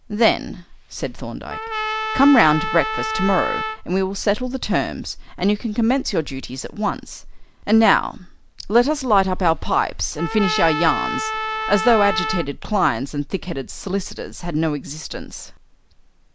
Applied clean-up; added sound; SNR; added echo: none; Trumpet; 6 dB; none.